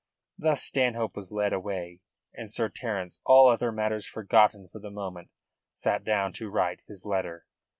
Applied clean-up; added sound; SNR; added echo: none; none; none; none.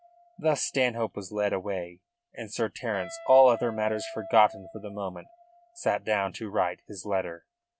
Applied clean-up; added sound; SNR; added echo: none; Guitar; 18 dB; none.